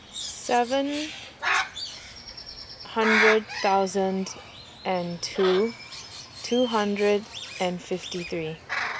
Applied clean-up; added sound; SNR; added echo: none; Bird; 5 dB; none.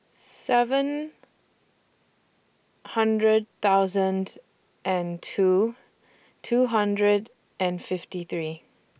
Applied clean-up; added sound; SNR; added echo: none; none; none; none.